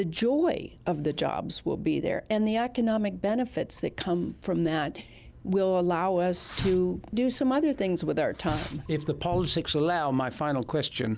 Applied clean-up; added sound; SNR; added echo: none; Cupboard open or close + Fireworks; 11 dB; none.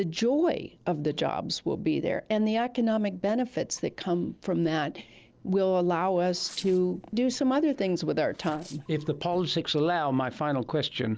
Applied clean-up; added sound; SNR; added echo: neural separator model SepFormer DNS4.